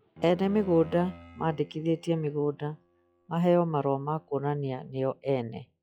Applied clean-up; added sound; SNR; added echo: classical method log-MMSE.